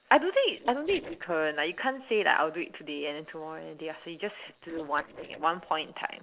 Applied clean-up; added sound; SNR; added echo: neural separator model SepFormer DNS4.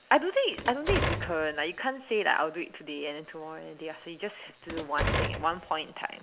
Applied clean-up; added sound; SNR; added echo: none; Door; 2 dB; none.